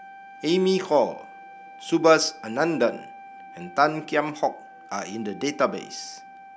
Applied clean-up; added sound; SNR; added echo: none; Wind instrument, woodwind instrument; 19 dB; none.